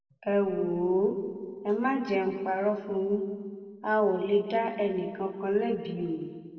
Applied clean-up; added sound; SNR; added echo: neural separator model SepFormer DNS4.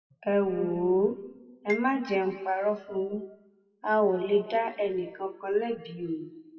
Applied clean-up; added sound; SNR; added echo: classical method WPE with log-MMSE.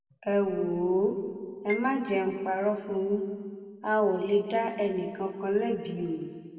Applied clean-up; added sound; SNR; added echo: none; Marimba, xylophone; 16 dB; reverberation time 1.9 s.